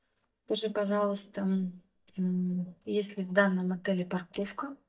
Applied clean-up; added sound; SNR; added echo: neural mask model DeepFilterNet 3.